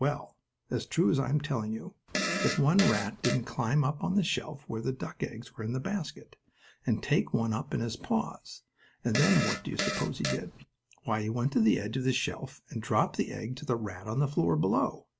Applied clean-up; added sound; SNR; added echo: none; Fart; 3 dB; none.